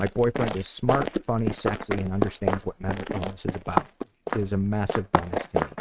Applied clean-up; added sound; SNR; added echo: neural mask model RNNoise.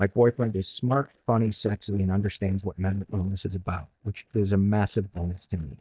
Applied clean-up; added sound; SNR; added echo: neural mask model DeepFilterNet 3.